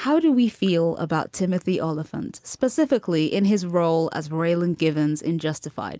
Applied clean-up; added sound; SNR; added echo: none; none; none; none.